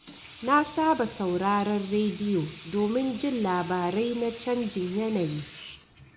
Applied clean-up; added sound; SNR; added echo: none; Sink (filling or washing) / Water tap, faucet; 20 dB; reverberation time 0.5 s.